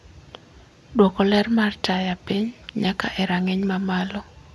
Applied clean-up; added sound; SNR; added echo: none; none; none; none.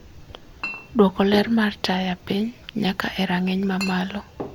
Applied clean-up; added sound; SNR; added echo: none; Chink, clink; 15 dB; none.